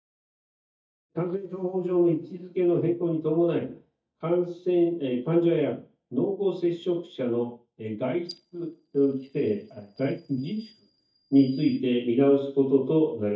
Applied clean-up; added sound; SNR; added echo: neural mask model DeepFilterNet 3.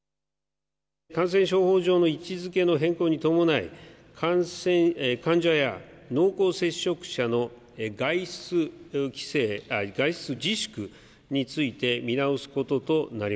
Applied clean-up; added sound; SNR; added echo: none; none; none; none.